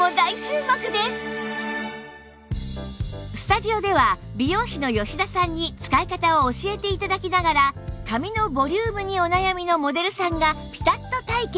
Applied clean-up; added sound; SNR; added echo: none; none; none; none.